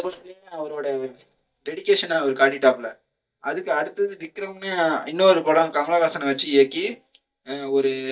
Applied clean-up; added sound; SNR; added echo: neural mask model DeepFilterNet 3.